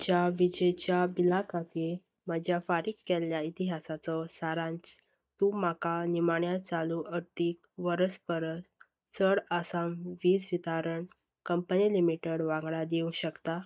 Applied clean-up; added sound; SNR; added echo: neural mask model DeepFilterNet 3.